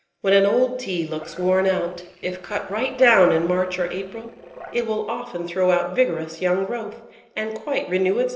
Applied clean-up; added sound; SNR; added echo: neural separator model SepFormer DNS4.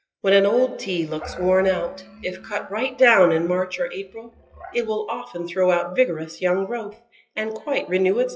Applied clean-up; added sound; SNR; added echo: classical method WPE with log-MMSE.